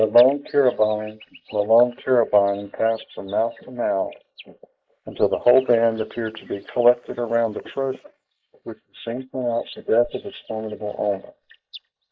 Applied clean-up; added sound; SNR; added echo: neural mask model Resemble Enhance denoiser.